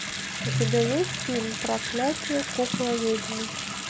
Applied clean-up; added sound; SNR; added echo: none; Bathtub (filling or washing) / Sink (filling or washing) / Water tap, faucet + Piano; 2 dB; none.